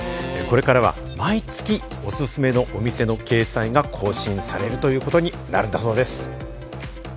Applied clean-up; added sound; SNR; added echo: none; none; none; none.